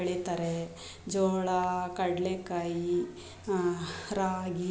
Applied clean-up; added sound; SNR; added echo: none; none; none; none.